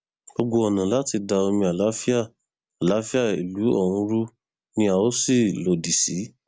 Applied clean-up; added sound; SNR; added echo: none; none; none; none.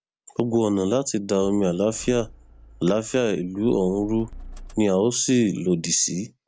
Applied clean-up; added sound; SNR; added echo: none; Motor vehicle (road); 19 dB; none.